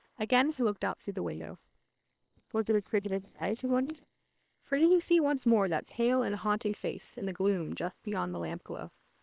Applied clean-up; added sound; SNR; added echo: neural separator model SepFormer WHAM!.